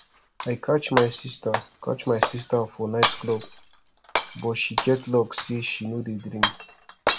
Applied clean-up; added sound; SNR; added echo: none; Shatter; 3 dB; none.